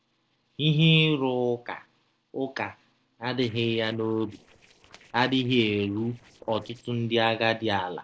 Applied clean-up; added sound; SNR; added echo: neural separator model SepFormer DNS4.